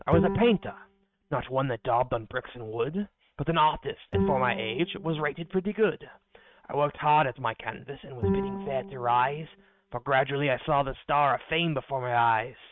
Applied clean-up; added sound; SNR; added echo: neural mask model RNNoise.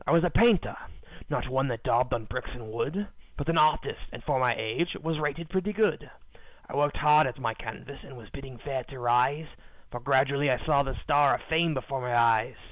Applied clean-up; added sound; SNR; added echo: none; none; none; none.